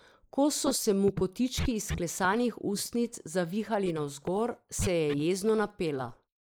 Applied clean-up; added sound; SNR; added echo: neural mask model Resemble Enhance denoiser.